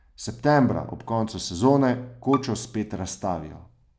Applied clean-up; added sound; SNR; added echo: none; Bowed string instrument; 15 dB; none.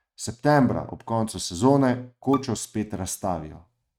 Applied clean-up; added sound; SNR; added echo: neural mask model RNNoise.